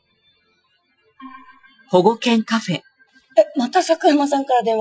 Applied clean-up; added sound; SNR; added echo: classical method Wiener filter.